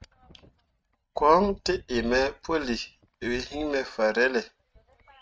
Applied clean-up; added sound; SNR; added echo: neural mask model RNNoise.